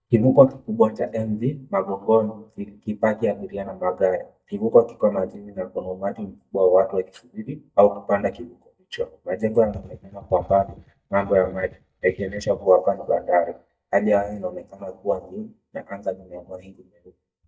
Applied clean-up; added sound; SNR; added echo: neural mask model DeepFilterNet 3.